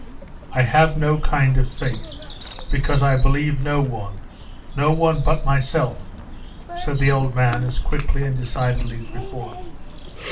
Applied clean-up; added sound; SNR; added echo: none; Bird vocalization, bird call, bird song; 14 dB; reverberation time 0.2 s.